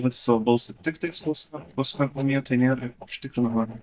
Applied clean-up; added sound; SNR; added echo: neural mask model DeepFilterNet 3.